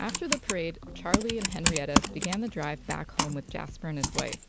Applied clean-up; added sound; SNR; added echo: none; Computer keyboard; -2 dB; none.